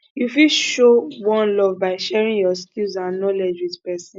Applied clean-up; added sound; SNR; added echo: none; none; none; none.